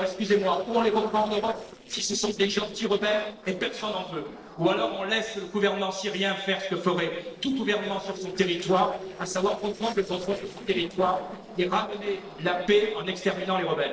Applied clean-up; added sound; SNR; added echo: neural separator model SepFormer DNS4.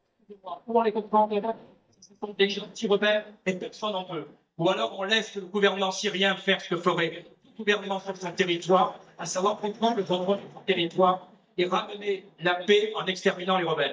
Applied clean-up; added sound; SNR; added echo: neural mask model DeepFilterNet 3.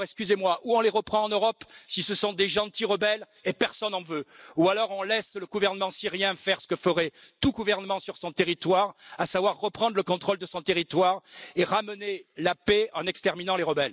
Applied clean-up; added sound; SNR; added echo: none; none; none; none.